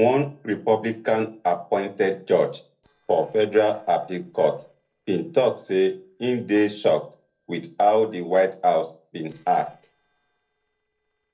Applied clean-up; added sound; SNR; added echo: neural separator model SepFormer DNS4.